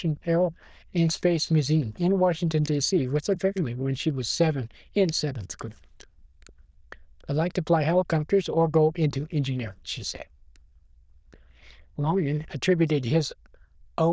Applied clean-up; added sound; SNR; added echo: neural diffusion model UNIVERSE++.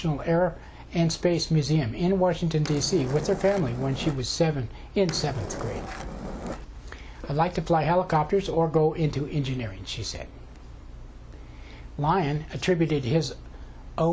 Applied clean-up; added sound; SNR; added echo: none; Skateboard; 10 dB; none.